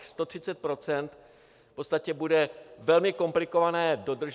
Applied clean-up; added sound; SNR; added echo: none; none; none; none.